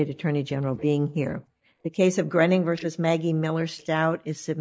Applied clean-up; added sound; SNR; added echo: neural mask model DeepFilterNet 3.